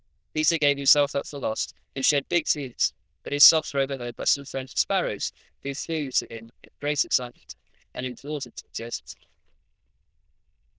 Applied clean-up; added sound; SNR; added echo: neural diffusion model UNIVERSE++.